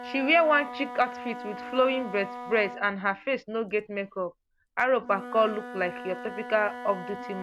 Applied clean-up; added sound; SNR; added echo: none; Wind instrument, woodwind instrument; 12 dB; none.